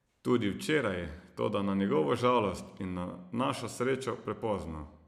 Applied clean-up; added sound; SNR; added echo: none; none; none; none.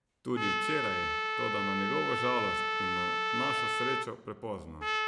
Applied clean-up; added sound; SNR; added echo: none; Trumpet; -4 dB; none.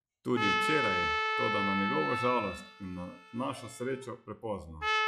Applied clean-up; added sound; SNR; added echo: classical method log-MMSE.